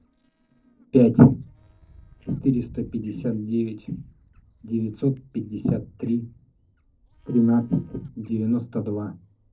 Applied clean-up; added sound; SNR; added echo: neural separator model SepFormer DNS4.